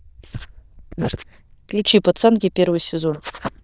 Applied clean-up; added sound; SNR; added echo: neural diffusion model UNIVERSE++.